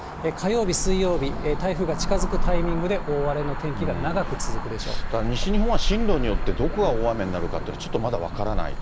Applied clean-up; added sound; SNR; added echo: none; Cricket / Motor vehicle (road); -1 dB; none.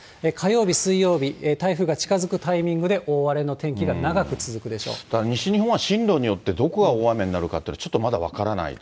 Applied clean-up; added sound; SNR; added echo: none; none; none; none.